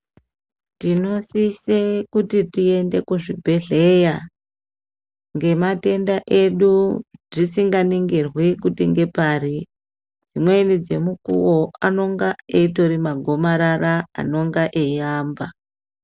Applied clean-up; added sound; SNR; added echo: none; none; none; none.